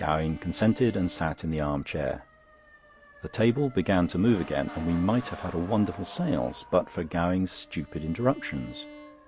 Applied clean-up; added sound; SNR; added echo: none; Motor vehicle (road) / Siren + Bowed string instrument; 18 dB; none.